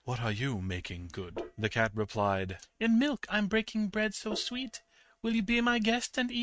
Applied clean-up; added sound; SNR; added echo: neural mask model RNNoise.